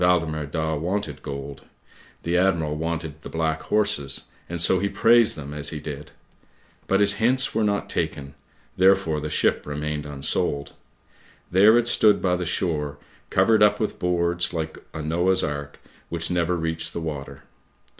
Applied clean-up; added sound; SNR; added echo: none; none; none; none.